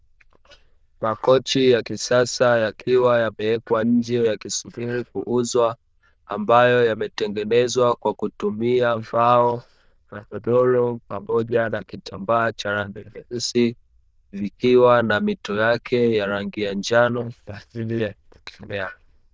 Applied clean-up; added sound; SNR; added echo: neural diffusion model UNIVERSE++.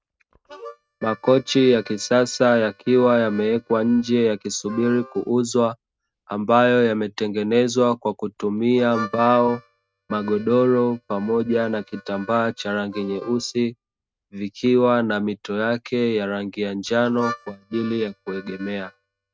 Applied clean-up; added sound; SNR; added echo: neural mask model RNNoise.